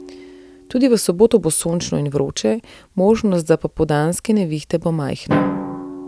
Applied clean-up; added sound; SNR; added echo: none; Drum; 11 dB; none.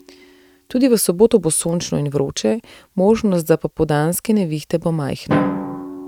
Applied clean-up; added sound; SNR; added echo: neural mask model RNNoise.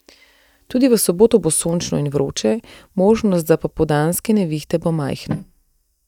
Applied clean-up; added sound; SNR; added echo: neural mask model DeepFilterNet 3.